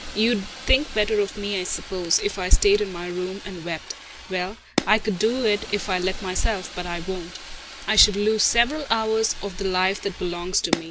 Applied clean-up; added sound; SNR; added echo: none; Fire; 13 dB; none.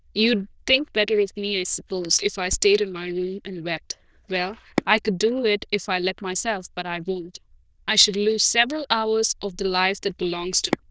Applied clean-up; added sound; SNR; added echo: neural diffusion model UNIVERSE++.